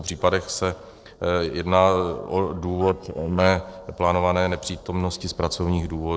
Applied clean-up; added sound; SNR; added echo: neural separator model SepFormer DNS4.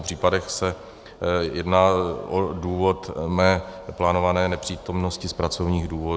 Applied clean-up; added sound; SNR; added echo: none; none; none; none.